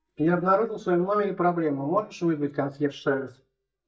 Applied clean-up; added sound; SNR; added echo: neural mask model DeepFilterNet 3.